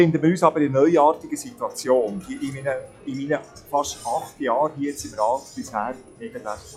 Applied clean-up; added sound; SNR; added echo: classical method log-MMSE.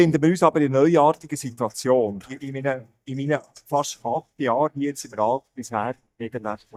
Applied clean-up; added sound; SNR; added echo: neural mask model DeepFilterNet 3.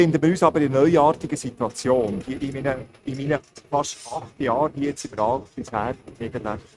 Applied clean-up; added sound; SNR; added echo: neural mask model RNNoise.